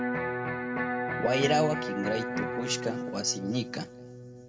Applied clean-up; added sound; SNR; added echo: none; Electric guitar; 2 dB; reverberation time 2.4 s.